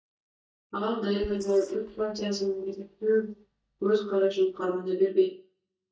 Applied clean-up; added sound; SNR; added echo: neural mask model DeepFilterNet 3.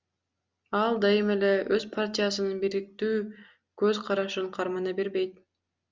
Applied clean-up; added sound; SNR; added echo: none; none; none; none.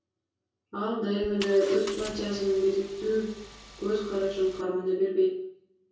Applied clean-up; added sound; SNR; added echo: none; Engine; 15 dB; reverberation time 0.6 s.